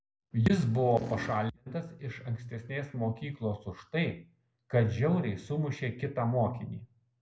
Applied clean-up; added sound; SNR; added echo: none; Fart; 10 dB; none.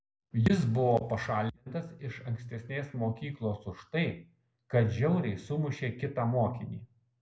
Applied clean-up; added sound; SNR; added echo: none; none; none; none.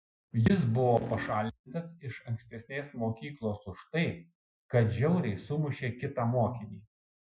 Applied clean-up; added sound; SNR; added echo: classical method Wiener filter.